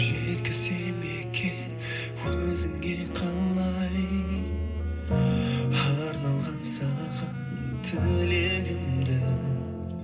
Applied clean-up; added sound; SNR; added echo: none; Wind instrument, woodwind instrument; 17 dB; reverberation time 0.2 s.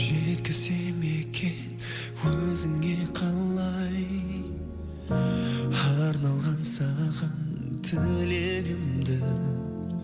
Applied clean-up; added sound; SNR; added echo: none; none; none; none.